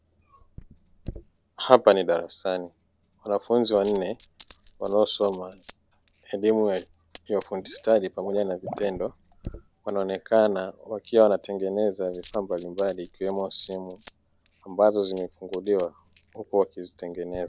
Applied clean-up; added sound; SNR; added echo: none; Water / Liquid + Coin (dropping); 20 dB; none.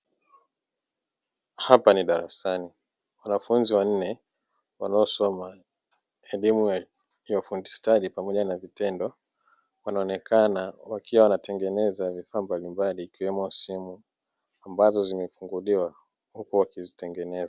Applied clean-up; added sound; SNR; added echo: none; none; none; none.